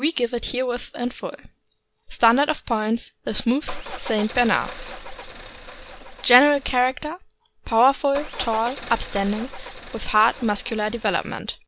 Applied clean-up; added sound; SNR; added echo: none; Car; 13 dB; none.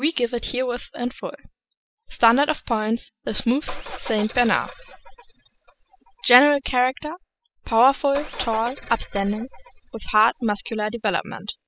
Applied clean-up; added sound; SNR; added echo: classical method spectral subtraction.